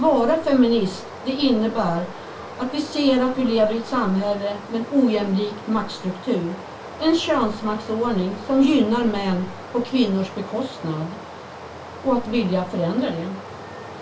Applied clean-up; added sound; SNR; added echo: none; Stream; 14 dB; reverberation time 0.2 s.